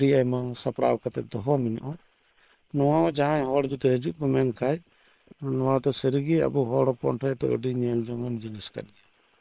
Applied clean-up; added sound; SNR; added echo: neural separator model SepFormer WHAM!.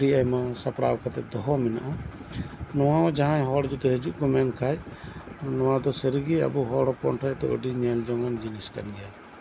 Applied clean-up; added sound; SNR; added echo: none; Livestock, farm animals, working animals; 18 dB; none.